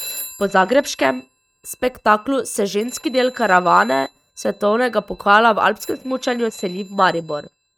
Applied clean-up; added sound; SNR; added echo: neural mask model RNNoise.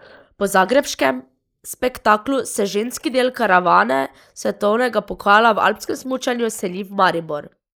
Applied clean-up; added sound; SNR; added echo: neural mask model Resemble Enhance denoiser.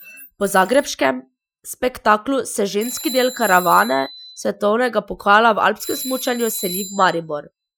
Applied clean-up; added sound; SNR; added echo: classical method Wiener filter.